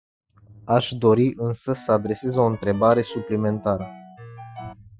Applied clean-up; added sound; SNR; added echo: classical method Wiener filter.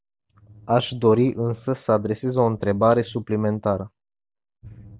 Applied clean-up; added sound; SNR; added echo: none; none; none; none.